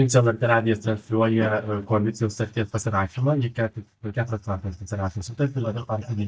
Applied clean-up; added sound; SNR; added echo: neural mask model DeepFilterNet 3.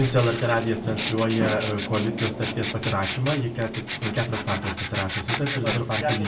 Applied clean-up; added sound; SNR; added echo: none; Writing; 2 dB; reverberation time 0.3 s.